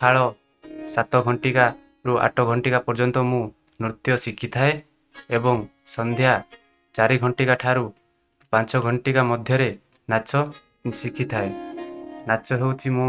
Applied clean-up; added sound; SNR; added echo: neural mask model RNNoise.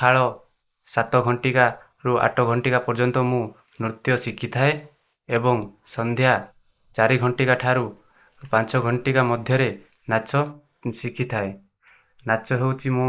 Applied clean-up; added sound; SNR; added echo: neural mask model Resemble Enhance denoiser.